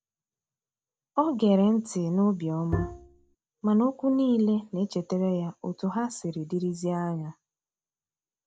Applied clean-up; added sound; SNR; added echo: none; Bowed string instrument; 5 dB; none.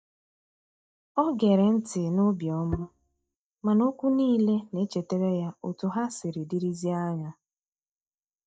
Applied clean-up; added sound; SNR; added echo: neural mask model DeepFilterNet 3.